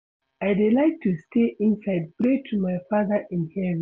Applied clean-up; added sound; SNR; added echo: none; none; none; none.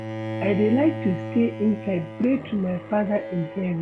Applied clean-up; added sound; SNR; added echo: none; Bowed string instrument; 9 dB; none.